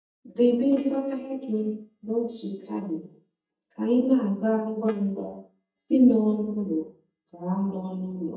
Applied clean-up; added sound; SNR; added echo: neural mask model DeepFilterNet 3.